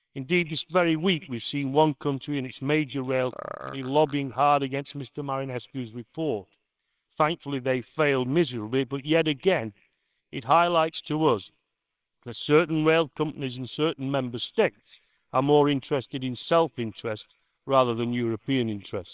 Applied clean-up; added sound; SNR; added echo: neural separator model SepFormer WHAMR!.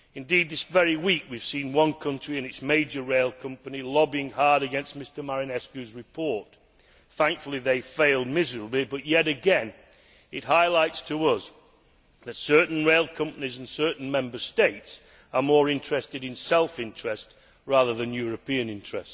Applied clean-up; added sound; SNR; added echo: none; none; none; none.